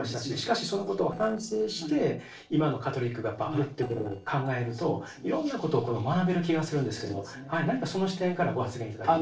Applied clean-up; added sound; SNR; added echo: neural separator model SepFormer DNS4.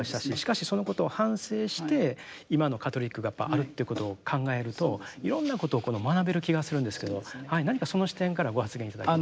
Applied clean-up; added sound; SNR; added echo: none; none; none; none.